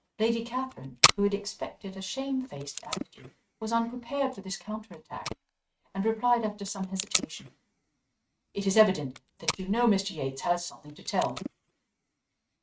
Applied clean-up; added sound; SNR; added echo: neural mask model RNNoise.